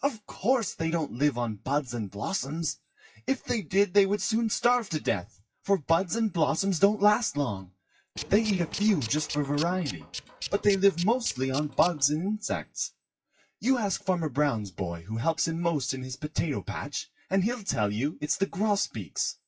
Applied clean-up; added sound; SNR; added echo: classical method WPE with log-MMSE.